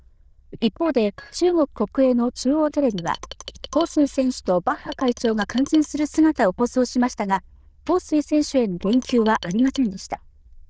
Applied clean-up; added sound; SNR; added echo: neural diffusion model UNIVERSE++.